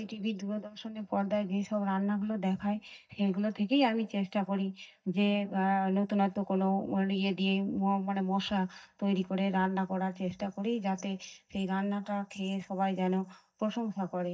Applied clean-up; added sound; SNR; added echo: neural mask model DeepFilterNet 3.